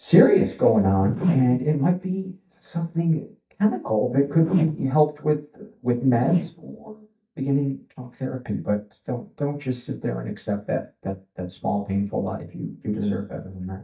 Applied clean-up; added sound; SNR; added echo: neural mask model DeepFilterNet 3.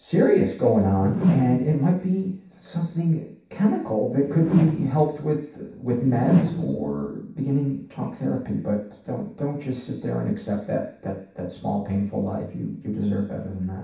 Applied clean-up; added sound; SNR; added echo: none; Whoosh, swoosh, swish; 1 dB; reverberation time 0.7 s.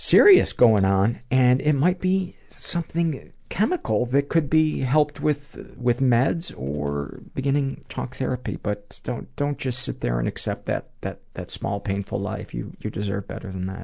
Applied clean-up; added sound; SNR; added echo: none; none; none; none.